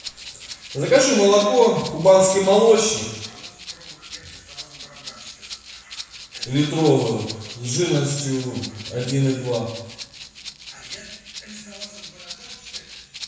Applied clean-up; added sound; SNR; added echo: none; Rattle (instrument); 16 dB; reverberation time 1.0 s.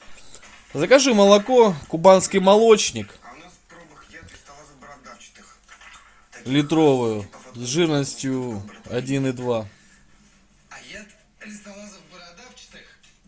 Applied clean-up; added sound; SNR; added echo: none; none; none; none.